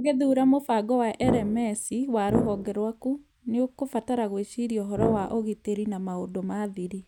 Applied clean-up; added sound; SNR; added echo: none; Brass instrument; 4 dB; none.